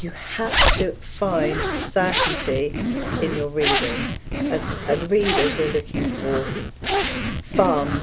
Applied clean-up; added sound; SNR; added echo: none; Zipper (clothing); -1 dB; none.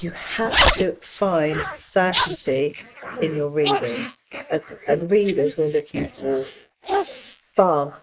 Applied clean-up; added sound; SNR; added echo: neural mask model Resemble Enhance denoiser.